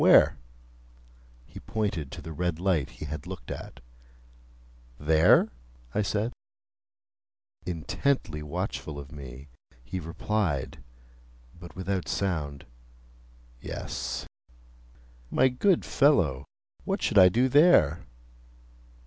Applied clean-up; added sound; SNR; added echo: none; none; none; none.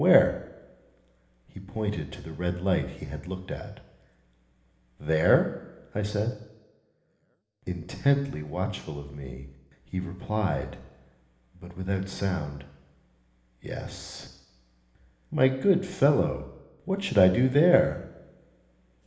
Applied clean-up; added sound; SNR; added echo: none; none; none; reverberation time 1.1 s.